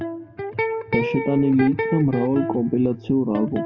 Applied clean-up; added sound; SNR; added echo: none; Electric guitar; 6 dB; none.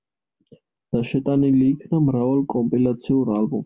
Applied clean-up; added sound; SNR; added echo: none; none; none; none.